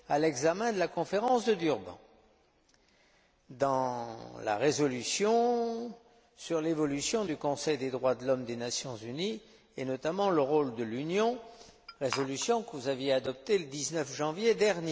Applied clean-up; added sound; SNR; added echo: none; Glass; 13 dB; none.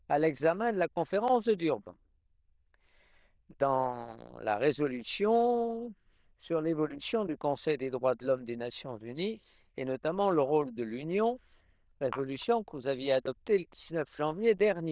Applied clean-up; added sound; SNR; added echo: neural diffusion model UNIVERSE++.